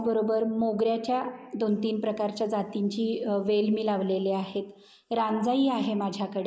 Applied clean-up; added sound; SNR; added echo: neural mask model Resemble Enhance denoiser.